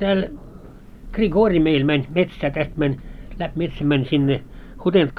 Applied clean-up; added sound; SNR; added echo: none; Thunder; 16 dB; none.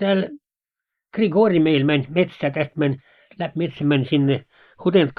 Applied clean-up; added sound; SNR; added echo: neural mask model Resemble Enhance denoiser.